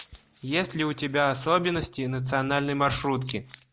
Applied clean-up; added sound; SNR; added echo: none; none; none; none.